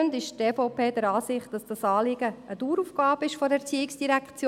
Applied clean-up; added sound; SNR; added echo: none; none; none; none.